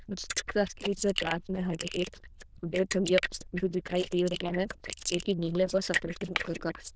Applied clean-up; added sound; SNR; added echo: neural diffusion model UNIVERSE++.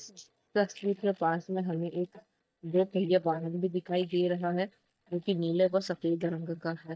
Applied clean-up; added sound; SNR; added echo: neural mask model DeepFilterNet 3.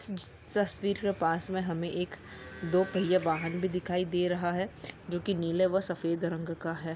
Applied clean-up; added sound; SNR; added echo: none; none; none; none.